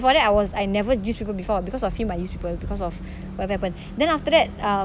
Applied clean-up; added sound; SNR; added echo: none; none; none; none.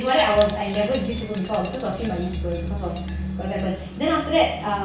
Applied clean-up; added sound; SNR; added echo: none; Wind chime; 11 dB; reverberation time 0.6 s.